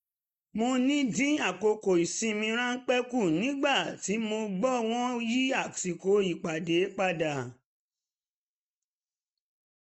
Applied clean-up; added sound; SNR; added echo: neural mask model Resemble Enhance denoiser.